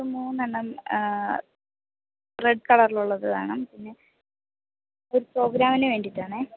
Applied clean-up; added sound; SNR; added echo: none; none; none; none.